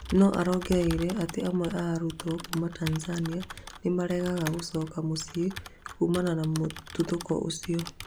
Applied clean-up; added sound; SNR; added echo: none; Typing; 13 dB; none.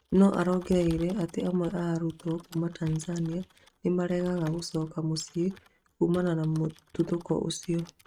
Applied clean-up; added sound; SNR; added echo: neural mask model RNNoise.